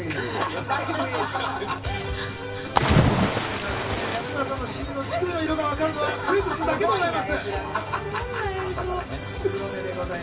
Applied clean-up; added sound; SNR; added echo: none; Cricket / Waves, surf; 2 dB; reverberation time 0.2 s.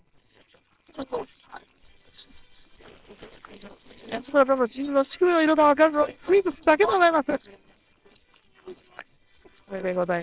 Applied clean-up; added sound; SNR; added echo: neural separator model SepFormer WHAMR!.